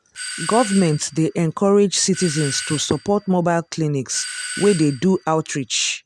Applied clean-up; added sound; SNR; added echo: none; Doorbell; 13 dB; none.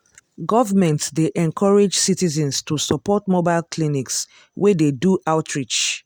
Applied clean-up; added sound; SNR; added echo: none; none; none; none.